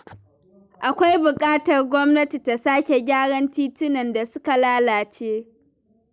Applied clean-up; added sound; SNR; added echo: none; none; none; none.